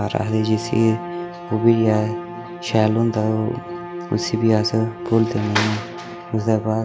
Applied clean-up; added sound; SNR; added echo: none; Bowed string instrument; 10 dB; none.